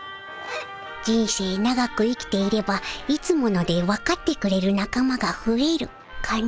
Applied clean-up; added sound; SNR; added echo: none; none; none; none.